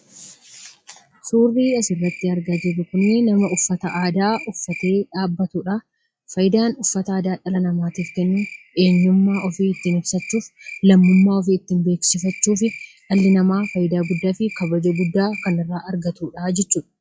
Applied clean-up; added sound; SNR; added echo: classical method log-MMSE.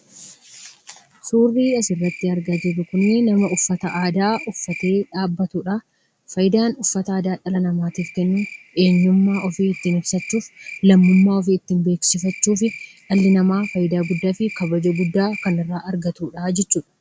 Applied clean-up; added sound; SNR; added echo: none; Cricket; 17 dB; none.